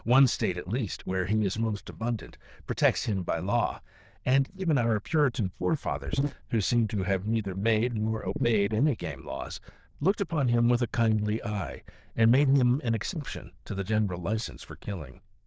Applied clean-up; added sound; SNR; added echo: neural diffusion model UNIVERSE++.